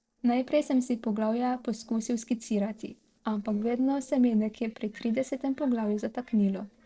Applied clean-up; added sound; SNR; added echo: neural separator model SepFormer DNS4.